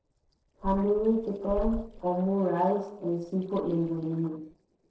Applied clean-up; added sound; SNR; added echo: neural separator model SepFormer DNS4.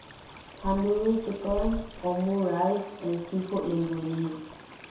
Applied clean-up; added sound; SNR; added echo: none; Stream; 12 dB; reverberation time 0.7 s.